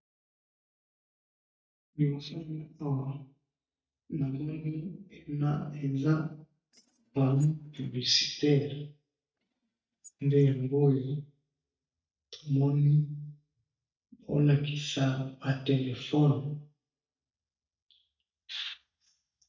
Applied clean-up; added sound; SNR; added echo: neural mask model DeepFilterNet 3.